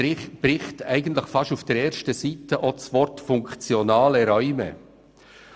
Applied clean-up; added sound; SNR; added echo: none; none; none; none.